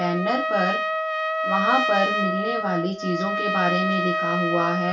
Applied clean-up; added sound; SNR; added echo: none; Trumpet; 0 dB; reverberation time 0.3 s.